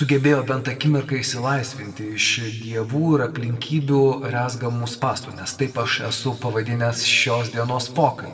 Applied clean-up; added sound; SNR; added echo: none; none; none; reverberation time 1.2 s.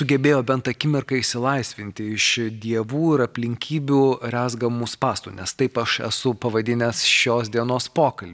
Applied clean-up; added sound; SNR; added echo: none; none; none; none.